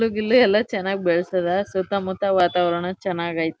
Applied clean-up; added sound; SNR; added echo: none; none; none; none.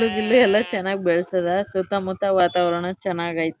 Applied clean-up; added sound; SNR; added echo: none; Livestock, farm animals, working animals; 17 dB; none.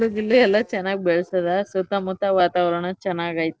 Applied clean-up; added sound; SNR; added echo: neural separator model SepFormer DNS4.